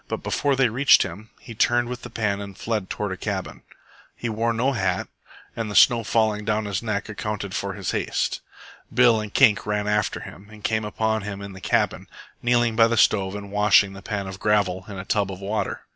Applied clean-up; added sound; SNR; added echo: none; none; none; none.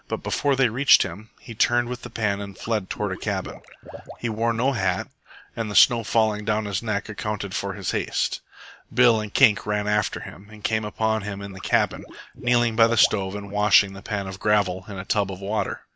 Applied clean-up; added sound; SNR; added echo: none; Liquid; 18 dB; none.